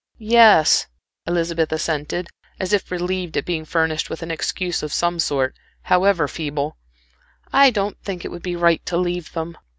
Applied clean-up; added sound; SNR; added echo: none; none; none; none.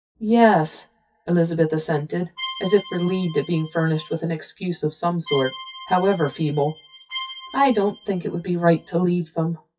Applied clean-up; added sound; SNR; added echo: classical method WPE with log-MMSE.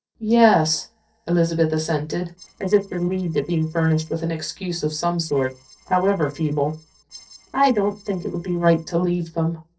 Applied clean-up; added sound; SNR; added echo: neural separator model SepFormer DNS4.